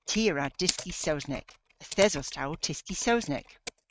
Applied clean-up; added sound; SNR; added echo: neural mask model RNNoise.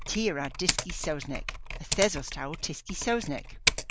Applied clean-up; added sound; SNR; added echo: none; Typing; 1 dB; none.